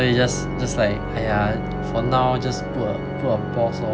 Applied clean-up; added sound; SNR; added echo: none; Organ; 3 dB; none.